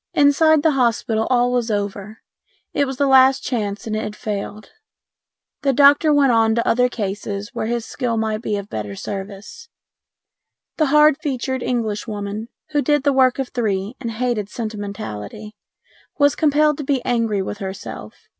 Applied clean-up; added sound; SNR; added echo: none; none; none; none.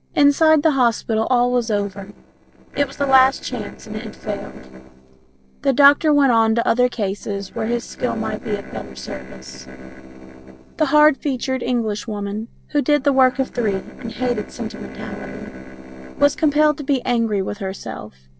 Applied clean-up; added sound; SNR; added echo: neural separator model SepFormer DNS4.